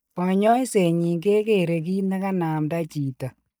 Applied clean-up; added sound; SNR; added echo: neural mask model DeepFilterNet 3.